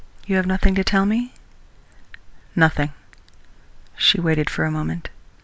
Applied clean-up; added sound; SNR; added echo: none; none; none; none.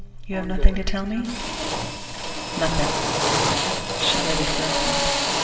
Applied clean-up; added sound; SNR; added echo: none; Drill; 1 dB; reverberation time 2.4 s.